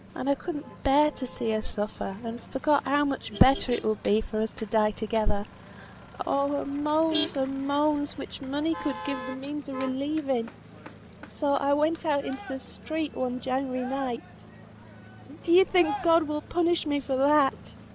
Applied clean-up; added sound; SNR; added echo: none; Motor vehicle (road); 15 dB; none.